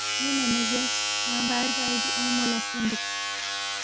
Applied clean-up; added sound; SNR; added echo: none; Domestic sounds, home sounds; -3 dB; none.